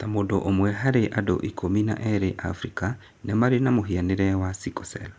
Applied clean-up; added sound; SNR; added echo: none; none; none; none.